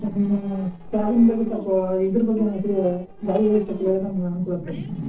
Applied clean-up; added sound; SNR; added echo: neural separator model SepFormer DNS4.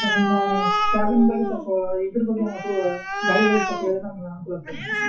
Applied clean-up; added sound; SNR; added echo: classical method WPE with log-MMSE.